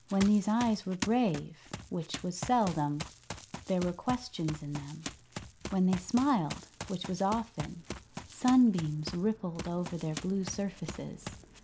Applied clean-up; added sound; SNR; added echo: none; Run; 12 dB; none.